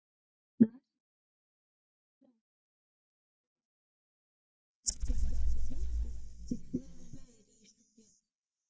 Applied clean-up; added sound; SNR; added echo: neural mask model DeepFilterNet 3.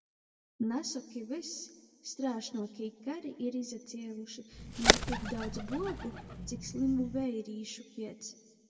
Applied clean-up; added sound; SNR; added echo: none; Bird; -4 dB; reverberation time 1.8 s.